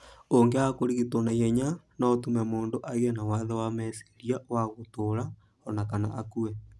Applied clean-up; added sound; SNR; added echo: none; none; none; none.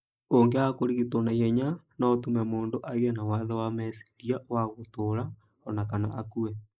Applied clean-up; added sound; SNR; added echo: neural mask model Resemble Enhance denoiser.